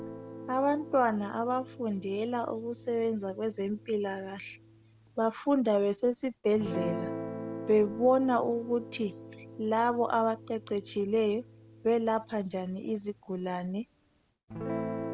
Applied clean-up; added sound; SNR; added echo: none; Guitar; 12 dB; none.